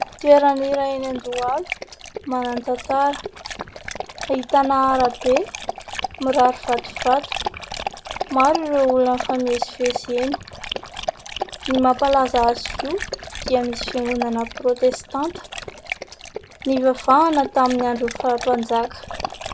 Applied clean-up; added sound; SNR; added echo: none; Dog; 10 dB; none.